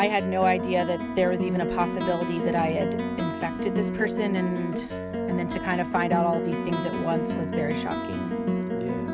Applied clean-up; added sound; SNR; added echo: none; Plucked string instrument; 1 dB; none.